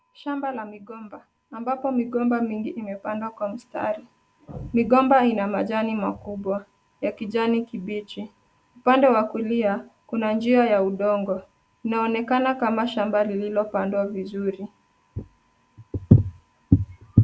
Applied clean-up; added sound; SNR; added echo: none; none; none; none.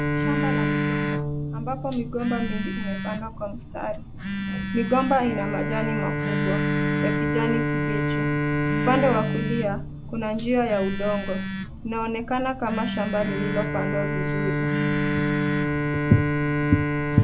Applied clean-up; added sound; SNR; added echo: none; Telephone + Bowed string instrument; -2 dB; none.